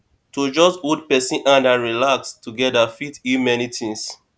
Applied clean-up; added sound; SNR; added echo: none; none; none; none.